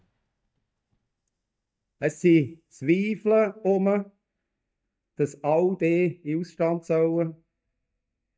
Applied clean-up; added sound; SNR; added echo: neural mask model DeepFilterNet 3.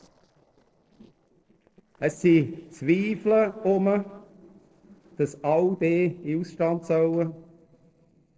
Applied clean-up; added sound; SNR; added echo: neural separator model SepFormer DNS4.